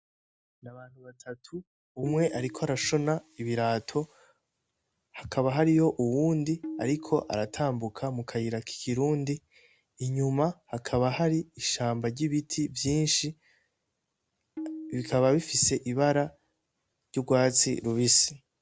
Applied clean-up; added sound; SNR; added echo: none; Tabla; 15 dB; none.